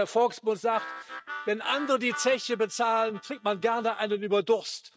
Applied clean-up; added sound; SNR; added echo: neural mask model RNNoise.